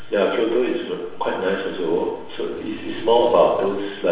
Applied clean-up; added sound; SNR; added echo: none; none; none; reverberation time 0.8 s.